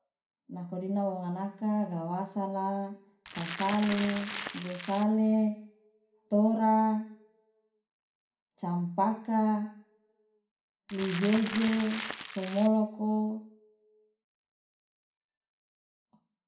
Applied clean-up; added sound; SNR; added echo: none; Crackle; 8 dB; reverberation time 0.5 s.